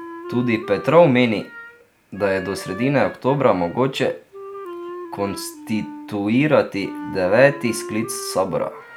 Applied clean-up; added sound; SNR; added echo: none; Wind instrument, woodwind instrument; 14 dB; none.